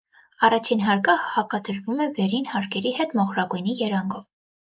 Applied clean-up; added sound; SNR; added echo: neural mask model Resemble Enhance denoiser.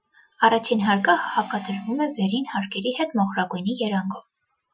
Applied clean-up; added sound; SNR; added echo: classical method Wiener filter.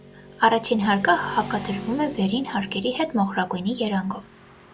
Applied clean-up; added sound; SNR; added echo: none; Motorcycle / Traffic noise, roadway noise; 15 dB; none.